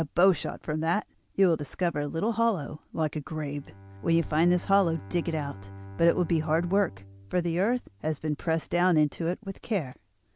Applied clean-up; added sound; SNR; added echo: none; Bowed string instrument; 19 dB; none.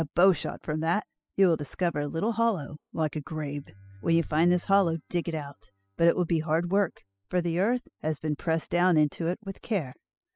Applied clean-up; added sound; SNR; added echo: classical method spectral subtraction.